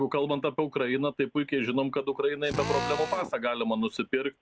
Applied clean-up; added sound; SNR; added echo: none; Drill; 6 dB; none.